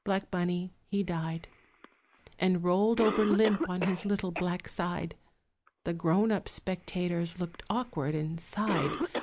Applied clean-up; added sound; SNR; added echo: none; Cough; 10 dB; none.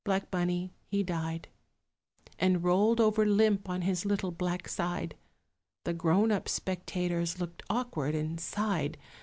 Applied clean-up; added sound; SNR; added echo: none; none; none; none.